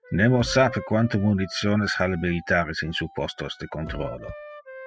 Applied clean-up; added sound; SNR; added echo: classical method spectral subtraction.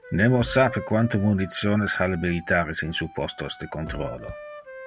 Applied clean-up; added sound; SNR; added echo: none; Bass drum + Wind instrument, woodwind instrument; 16 dB; none.